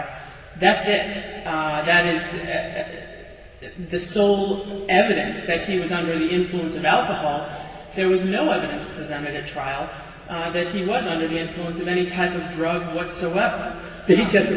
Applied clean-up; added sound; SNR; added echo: none; none; none; reverberation time 2.5 s.